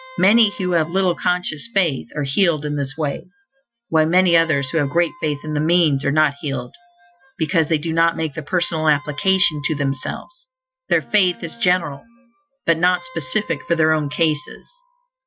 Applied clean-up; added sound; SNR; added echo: classical method Wiener filter.